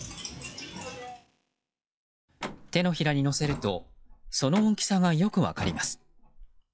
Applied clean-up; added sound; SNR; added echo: classical method log-MMSE.